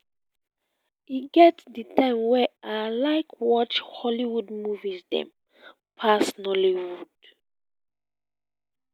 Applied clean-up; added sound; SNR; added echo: none; none; none; none.